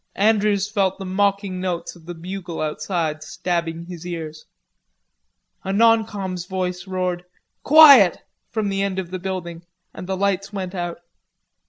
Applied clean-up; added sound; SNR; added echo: none; none; none; none.